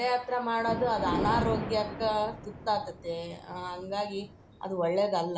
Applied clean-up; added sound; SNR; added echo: none; Thunder; 7 dB; none.